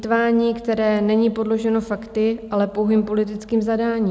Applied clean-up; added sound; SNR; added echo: none; none; none; none.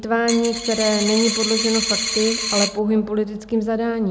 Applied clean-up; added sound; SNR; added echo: none; Coin (dropping); 3 dB; none.